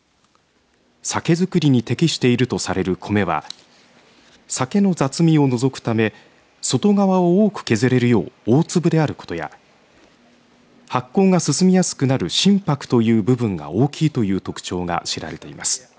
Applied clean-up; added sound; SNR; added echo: none; none; none; none.